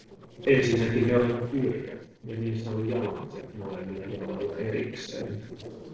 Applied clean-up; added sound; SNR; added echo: neural separator model SepFormer DNS4.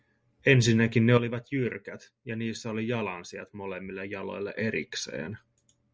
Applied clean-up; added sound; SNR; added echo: none; none; none; none.